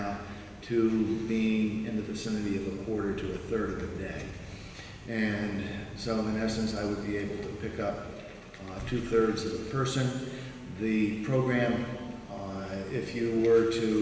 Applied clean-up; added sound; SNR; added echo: none; Insect; 16 dB; reverberation time 1.6 s.